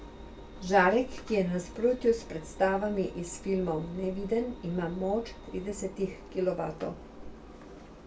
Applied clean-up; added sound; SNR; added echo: none; Engine; 15 dB; reverberation time 0.2 s.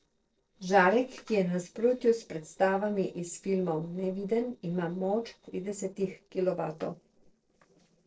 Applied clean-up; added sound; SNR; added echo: neural separator model SepFormer DNS4.